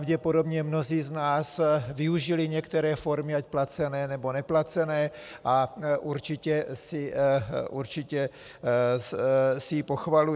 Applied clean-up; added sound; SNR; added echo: none; none; none; none.